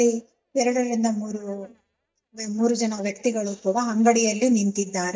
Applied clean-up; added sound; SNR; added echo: neural mask model DeepFilterNet 3.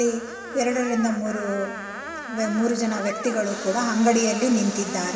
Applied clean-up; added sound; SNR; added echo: none; Screech; 12 dB; reverberation time 2.8 s.